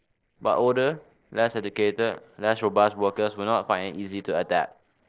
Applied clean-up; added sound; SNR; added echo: neural separator model SepFormer DNS4.